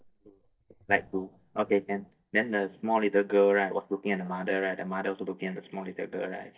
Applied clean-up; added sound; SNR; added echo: neural mask model DeepFilterNet 3.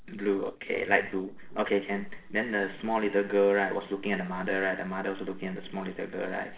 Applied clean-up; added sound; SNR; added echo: neural separator model SepFormer DNS4.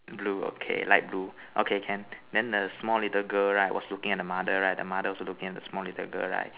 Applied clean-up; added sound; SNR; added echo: none; none; none; none.